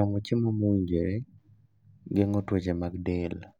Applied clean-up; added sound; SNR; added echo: none; none; none; none.